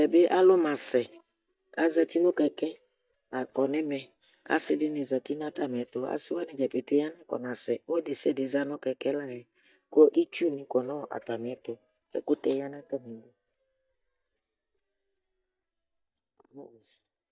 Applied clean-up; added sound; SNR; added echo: neural mask model DeepFilterNet 3.